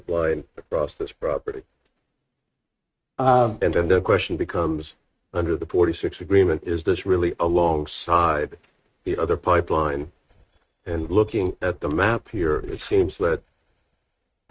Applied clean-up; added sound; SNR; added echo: neural mask model RNNoise.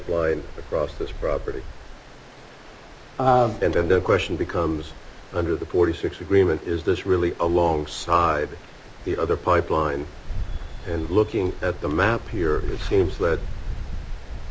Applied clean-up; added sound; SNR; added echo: none; Stream; 9 dB; none.